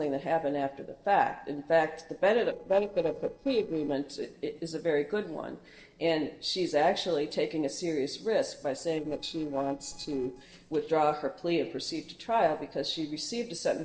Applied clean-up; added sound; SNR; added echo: neural separator model SepFormer DNS4.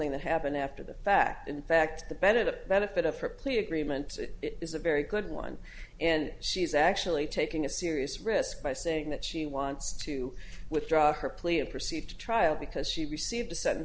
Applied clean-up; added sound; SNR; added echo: none; none; none; none.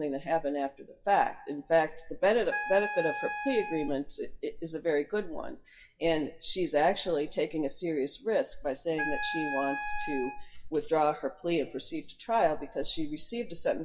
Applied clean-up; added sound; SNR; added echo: classical method WPE with log-MMSE.